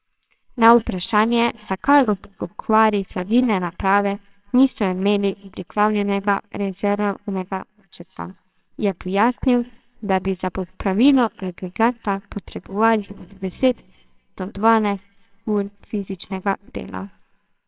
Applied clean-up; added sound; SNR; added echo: neural separator model SepFormer WHAMR!.